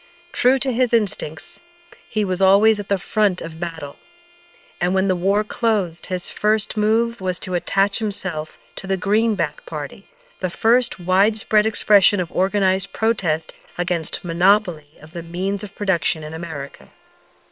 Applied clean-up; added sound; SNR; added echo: neural separator model SepFormer WHAM!.